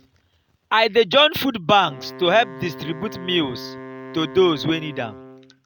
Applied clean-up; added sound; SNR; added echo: none; Wind instrument, woodwind instrument; 17 dB; none.